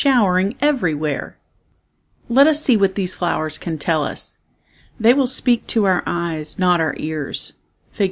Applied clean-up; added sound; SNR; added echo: none; none; none; none.